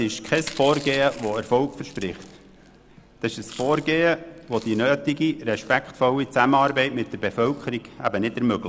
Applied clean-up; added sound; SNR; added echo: none; Chewing, mastication; 19 dB; none.